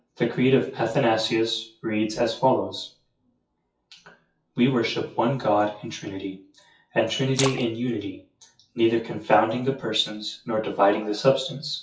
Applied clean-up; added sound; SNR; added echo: classical method WPE with log-MMSE.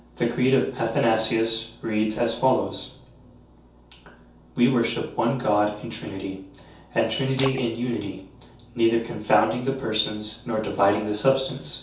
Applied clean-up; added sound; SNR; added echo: none; Splash, splatter; 13 dB; reverberation time 0.6 s.